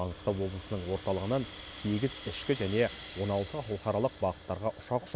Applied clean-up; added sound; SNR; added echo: none; Rattle (instrument); -3 dB; none.